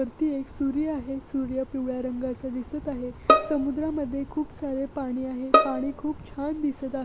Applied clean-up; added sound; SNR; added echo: none; Bowed string instrument; -3 dB; none.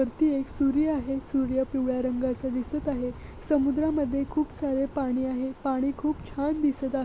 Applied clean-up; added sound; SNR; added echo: none; none; none; none.